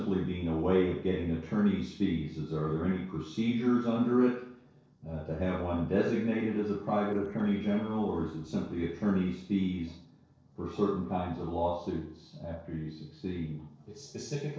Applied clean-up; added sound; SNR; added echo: neural separator model SepFormer DNS4.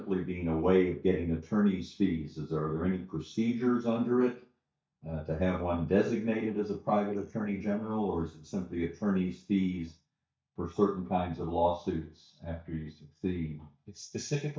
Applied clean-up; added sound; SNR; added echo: neural mask model DeepFilterNet 3.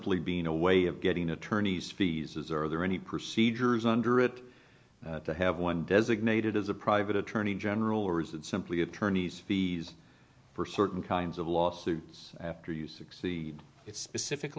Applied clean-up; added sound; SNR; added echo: none; none; none; none.